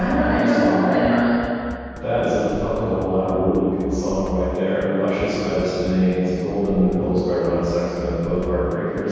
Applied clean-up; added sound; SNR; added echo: none; Drum kit; 13 dB; reverberation time 2.2 s.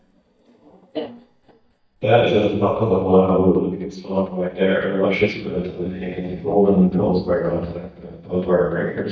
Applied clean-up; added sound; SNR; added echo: neural mask model DeepFilterNet 3.